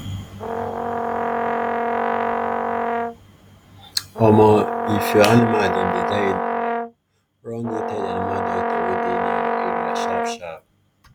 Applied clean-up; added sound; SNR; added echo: none; Brass instrument; 0 dB; none.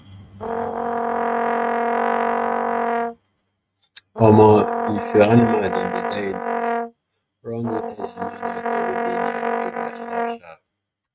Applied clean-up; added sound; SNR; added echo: neural mask model RNNoise.